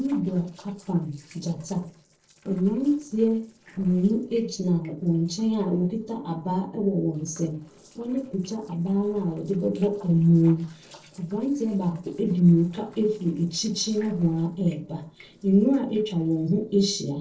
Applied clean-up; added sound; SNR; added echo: neural separator model SepFormer DNS4.